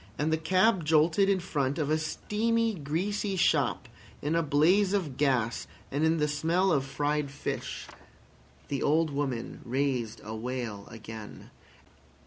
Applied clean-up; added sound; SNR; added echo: none; none; none; none.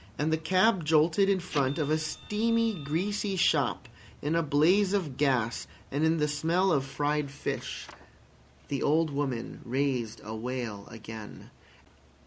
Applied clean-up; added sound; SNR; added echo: none; Printer; 15 dB; none.